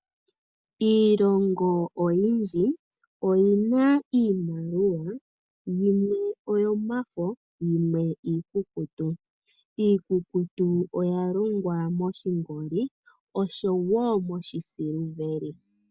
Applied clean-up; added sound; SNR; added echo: none; none; none; none.